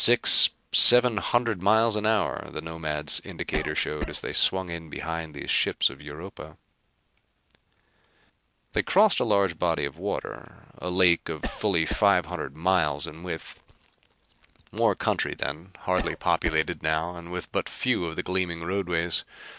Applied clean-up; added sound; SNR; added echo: none; Cough; 9 dB; none.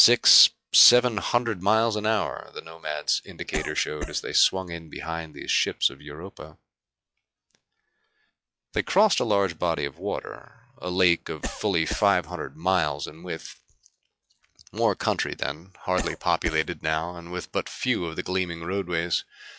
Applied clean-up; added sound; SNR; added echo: classical method log-MMSE.